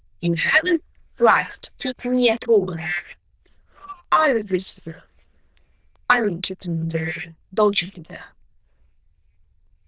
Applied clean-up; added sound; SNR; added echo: neural diffusion model UNIVERSE++.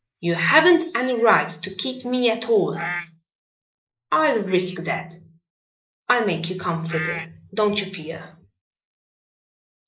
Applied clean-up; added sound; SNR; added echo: neural mask model Resemble Enhance denoiser.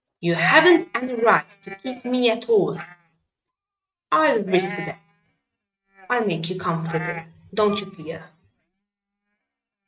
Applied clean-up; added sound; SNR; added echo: neural mask model RNNoise.